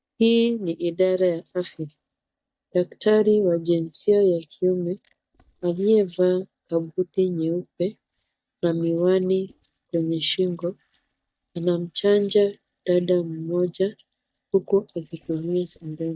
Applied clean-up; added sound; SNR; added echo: neural mask model DeepFilterNet 3.